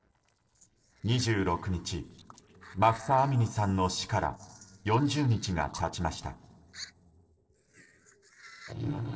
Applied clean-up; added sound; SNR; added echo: neural separator model SepFormer DNS4.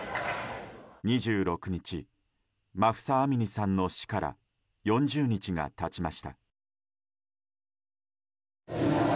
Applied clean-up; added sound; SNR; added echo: none; none; none; none.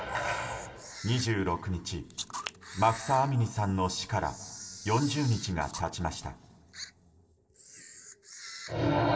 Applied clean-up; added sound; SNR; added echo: none; Camera; 15 dB; reverberation time 2.1 s.